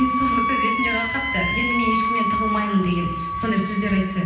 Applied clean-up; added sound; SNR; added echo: none; Wind instrument, woodwind instrument; 1 dB; reverberation time 0.9 s.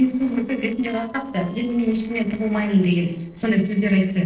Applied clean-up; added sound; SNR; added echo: neural separator model SepFormer DNS4.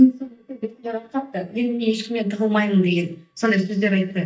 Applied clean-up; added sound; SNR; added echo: neural mask model DeepFilterNet 3.